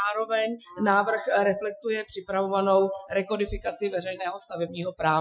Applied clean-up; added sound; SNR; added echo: classical method Wiener filter.